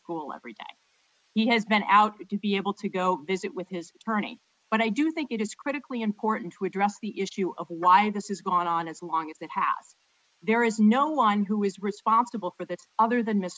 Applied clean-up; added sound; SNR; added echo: none; none; none; none.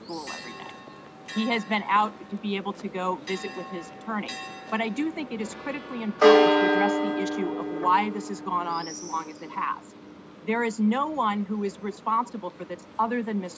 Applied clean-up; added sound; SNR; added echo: none; Church bell; 0 dB; none.